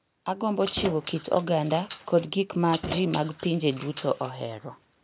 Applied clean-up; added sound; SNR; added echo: none; Keys jangling; 13 dB; none.